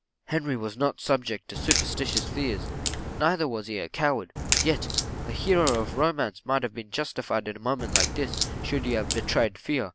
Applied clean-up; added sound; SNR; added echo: none; Crack; 1 dB; none.